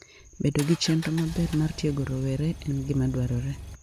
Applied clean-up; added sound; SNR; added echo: none; Engine; 12 dB; none.